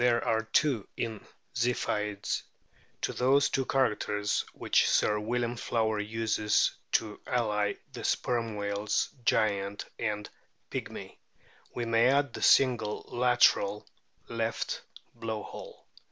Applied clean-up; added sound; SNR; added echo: none; none; none; none.